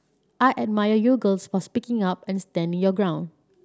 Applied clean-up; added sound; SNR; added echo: none; none; none; none.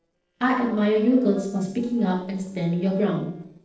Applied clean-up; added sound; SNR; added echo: neural separator model SepFormer DNS4.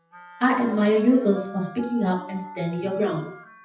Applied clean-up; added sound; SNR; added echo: classical method WPE with log-MMSE.